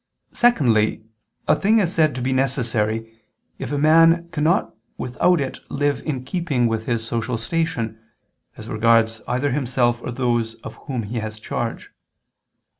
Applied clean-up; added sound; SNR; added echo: none; none; none; none.